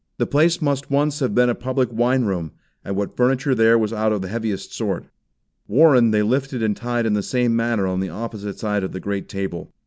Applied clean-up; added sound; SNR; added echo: none; none; none; none.